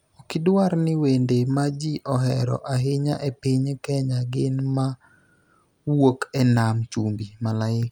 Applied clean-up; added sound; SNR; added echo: none; none; none; none.